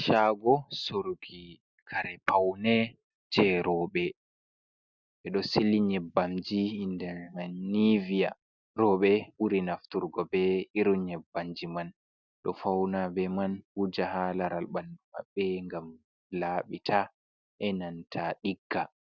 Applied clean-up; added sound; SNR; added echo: none; none; none; none.